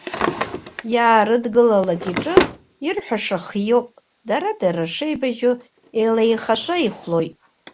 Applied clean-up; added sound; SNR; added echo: none; Drawer open or close; 8 dB; none.